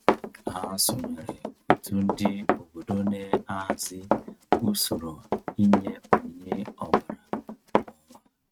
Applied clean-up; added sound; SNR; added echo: neural mask model RNNoise.